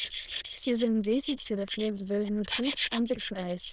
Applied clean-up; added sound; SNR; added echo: neural diffusion model UNIVERSE++.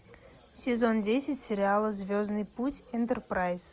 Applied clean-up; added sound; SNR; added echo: none; none; none; none.